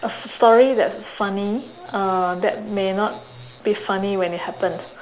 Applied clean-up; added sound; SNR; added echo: none; none; none; none.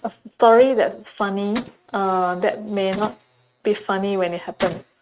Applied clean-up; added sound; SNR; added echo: neural mask model RNNoise.